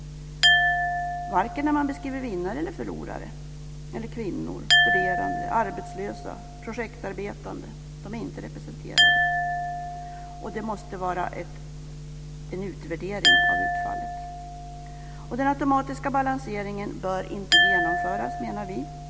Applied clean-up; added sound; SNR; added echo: none; Glass; -3 dB; none.